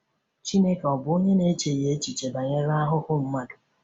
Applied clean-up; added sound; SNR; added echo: none; none; none; none.